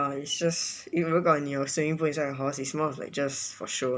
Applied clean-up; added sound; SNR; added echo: none; none; none; none.